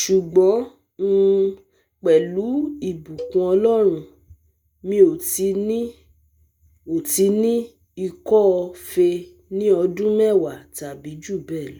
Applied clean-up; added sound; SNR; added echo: neural mask model DeepFilterNet 3.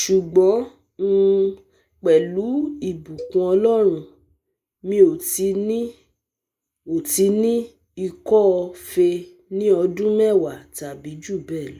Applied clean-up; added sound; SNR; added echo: neural mask model Resemble Enhance denoiser.